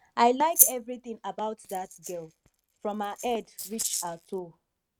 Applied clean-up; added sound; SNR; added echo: neural mask model RNNoise.